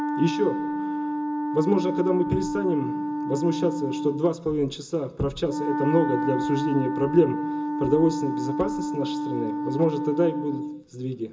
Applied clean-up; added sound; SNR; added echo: none; Wind instrument, woodwind instrument; 3 dB; reverberation time 0.2 s.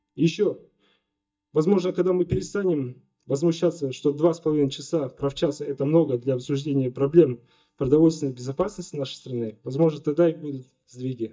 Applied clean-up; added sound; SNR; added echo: neural mask model DeepFilterNet 3.